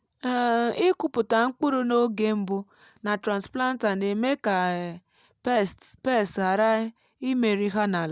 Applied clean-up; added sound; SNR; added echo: none; none; none; none.